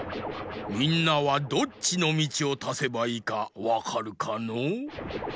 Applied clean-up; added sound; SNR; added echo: none; none; none; none.